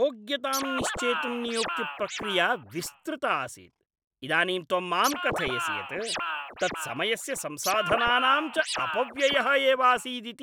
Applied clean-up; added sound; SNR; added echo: none; Scratching (performance technique); 6 dB; none.